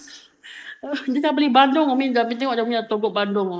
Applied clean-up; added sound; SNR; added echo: neural mask model Resemble Enhance denoiser.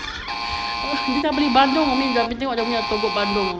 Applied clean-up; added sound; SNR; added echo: none; Alarm; 4 dB; none.